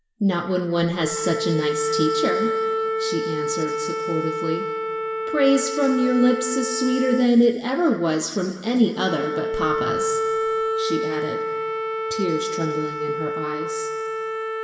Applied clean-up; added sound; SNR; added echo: none; Wind instrument, woodwind instrument; 3 dB; reverberation time 2.3 s.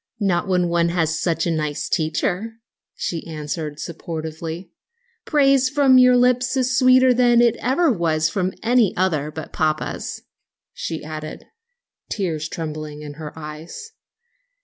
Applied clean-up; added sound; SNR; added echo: none; none; none; none.